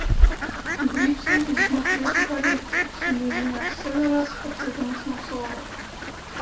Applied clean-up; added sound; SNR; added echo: none; Fowl; -2 dB; reverberation time 0.3 s.